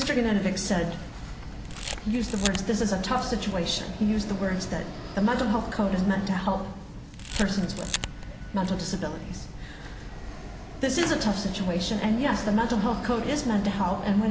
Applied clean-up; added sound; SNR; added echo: none; Fixed-wing aircraft, airplane + Camera; 12 dB; none.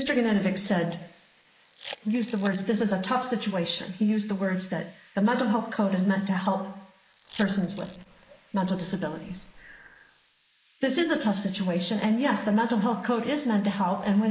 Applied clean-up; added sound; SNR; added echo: neural mask model Resemble Enhance denoiser.